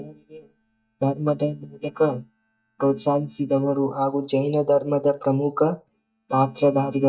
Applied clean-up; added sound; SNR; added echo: neural mask model DeepFilterNet 3.